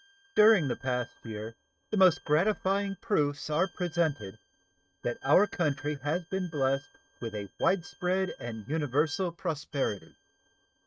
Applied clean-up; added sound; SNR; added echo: neural mask model RNNoise.